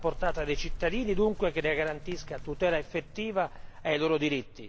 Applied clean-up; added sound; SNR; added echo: none; Bird; 7 dB; none.